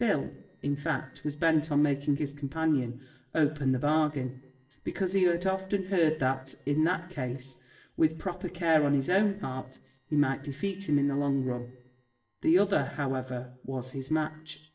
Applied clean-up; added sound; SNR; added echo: neural separator model SepFormer DNS4.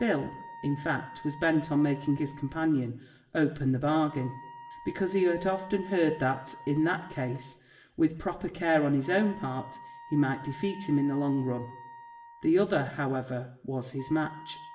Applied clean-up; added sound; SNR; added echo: none; Wind instrument, woodwind instrument; 18 dB; reverberation time 0.7 s.